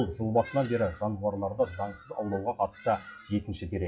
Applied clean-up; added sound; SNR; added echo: classical method WPE with log-MMSE.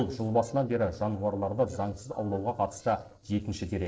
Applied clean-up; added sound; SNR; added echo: neural separator model SepFormer DNS4.